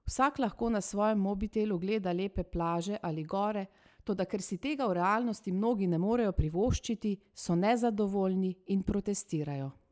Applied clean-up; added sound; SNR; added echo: none; none; none; none.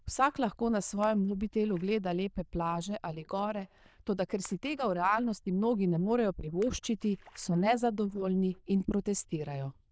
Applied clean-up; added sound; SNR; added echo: neural diffusion model UNIVERSE++.